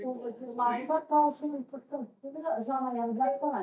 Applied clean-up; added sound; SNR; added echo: neural mask model DeepFilterNet 3.